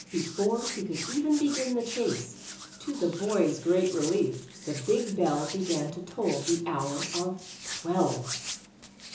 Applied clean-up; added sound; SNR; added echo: none; Hands; 10 dB; reverberation time 0.6 s.